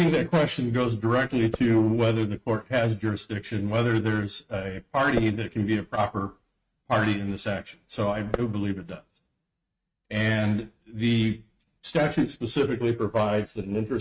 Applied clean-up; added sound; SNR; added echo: neural mask model RNNoise.